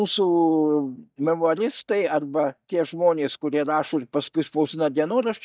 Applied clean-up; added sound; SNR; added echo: neural mask model DeepFilterNet 3.